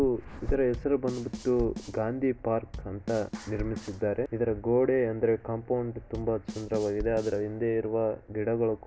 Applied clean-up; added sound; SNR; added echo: none; Bass drum / Snare drum / Drum kit; 13 dB; none.